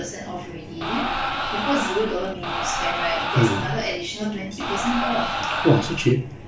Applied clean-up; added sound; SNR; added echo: none; Crowd; 2 dB; reverberation time 0.2 s.